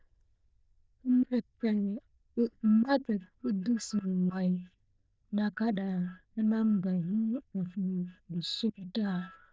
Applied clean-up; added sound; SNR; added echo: neural diffusion model UNIVERSE++.